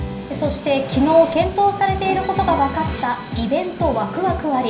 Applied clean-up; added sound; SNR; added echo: none; Train; 14 dB; reverberation time 0.5 s.